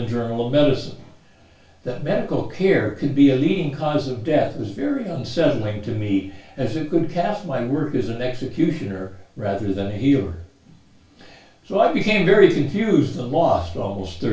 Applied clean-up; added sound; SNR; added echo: none; none; none; reverberation time 0.3 s.